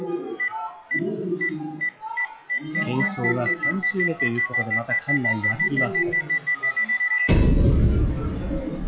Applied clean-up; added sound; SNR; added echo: classical method log-MMSE.